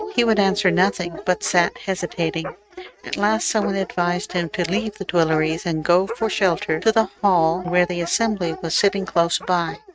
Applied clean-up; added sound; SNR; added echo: neural mask model RNNoise.